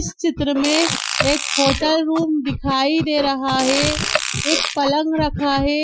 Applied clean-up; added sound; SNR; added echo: classical method Wiener filter.